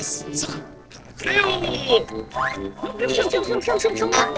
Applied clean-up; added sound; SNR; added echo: neural separator model SepFormer DNS4.